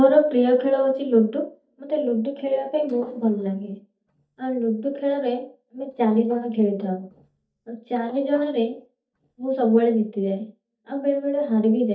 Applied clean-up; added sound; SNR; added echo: neural mask model DeepFilterNet 3.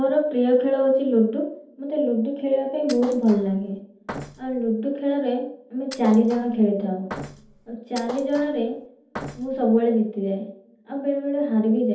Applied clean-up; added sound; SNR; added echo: none; Thump, thud; 15 dB; reverberation time 0.6 s.